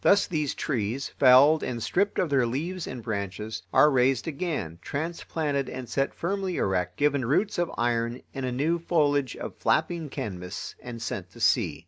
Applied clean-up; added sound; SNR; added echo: none; none; none; none.